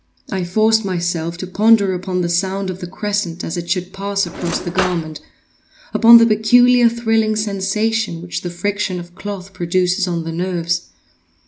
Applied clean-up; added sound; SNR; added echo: none; Cutlery, silverware / Drawer open or close; 8 dB; none.